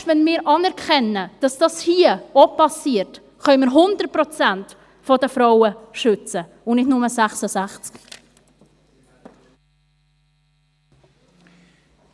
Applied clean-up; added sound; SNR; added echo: none; none; none; none.